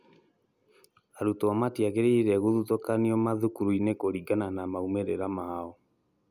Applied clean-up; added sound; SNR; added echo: none; none; none; none.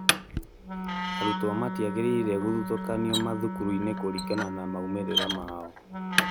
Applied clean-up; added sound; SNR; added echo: none; Wind instrument, woodwind instrument + Knock; 0 dB; none.